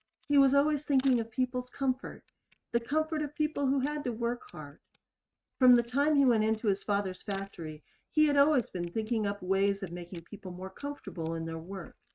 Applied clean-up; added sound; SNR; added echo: neural mask model RNNoise.